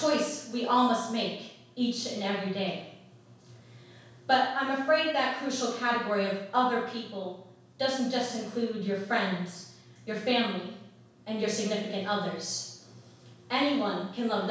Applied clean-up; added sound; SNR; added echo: none; none; none; reverberation time 0.7 s.